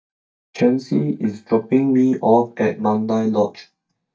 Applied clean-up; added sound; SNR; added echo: neural mask model DeepFilterNet 3.